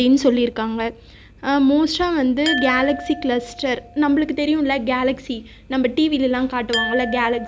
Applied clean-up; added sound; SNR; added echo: none; Glass; 13 dB; none.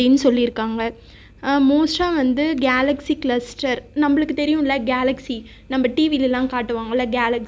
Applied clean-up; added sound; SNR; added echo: none; none; none; none.